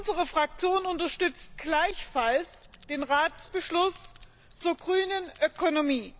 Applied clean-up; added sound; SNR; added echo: none; Tools + Cricket / Motor vehicle (road); 18 dB; none.